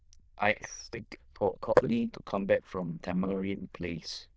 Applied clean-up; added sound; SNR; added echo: neural diffusion model UNIVERSE++.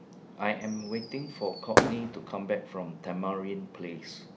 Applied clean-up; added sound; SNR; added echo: none; Fireworks; -4 dB; none.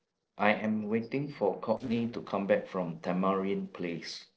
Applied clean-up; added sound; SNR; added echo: neural separator model SepFormer DNS4.